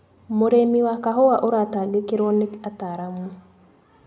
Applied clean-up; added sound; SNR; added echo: none; none; none; none.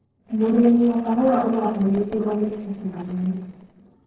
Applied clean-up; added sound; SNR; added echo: neural separator model SepFormer DNS4.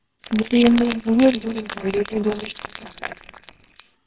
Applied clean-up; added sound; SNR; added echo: neural separator model SepFormer WHAMR!.